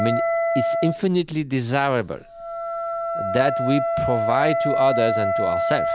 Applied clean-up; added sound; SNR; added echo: none; Wind instrument, woodwind instrument; 0 dB; none.